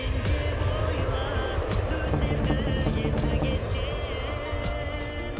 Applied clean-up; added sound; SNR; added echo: none; Aircraft + Strum; -5 dB; none.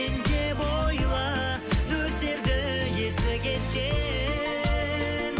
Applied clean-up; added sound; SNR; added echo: none; none; none; none.